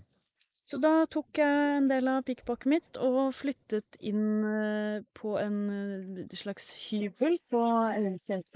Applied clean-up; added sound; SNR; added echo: neural mask model Resemble Enhance denoiser.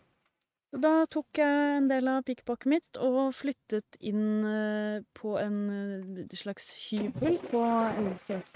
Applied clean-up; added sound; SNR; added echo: neural mask model RNNoise.